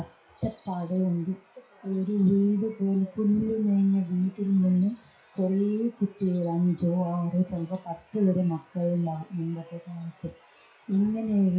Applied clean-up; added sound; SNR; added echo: classical method WPE with log-MMSE.